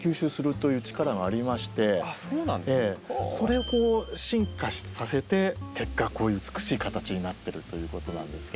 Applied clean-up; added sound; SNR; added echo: none; none; none; none.